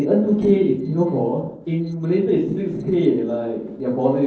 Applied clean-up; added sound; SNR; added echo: neural separator model SepFormer DNS4.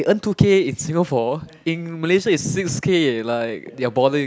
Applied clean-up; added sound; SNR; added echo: none; none; none; none.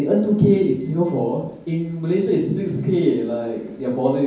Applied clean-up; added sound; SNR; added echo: none; Alarm; 13 dB; reverberation time 0.9 s.